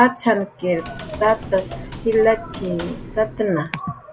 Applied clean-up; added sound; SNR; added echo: none; Typing; 15 dB; none.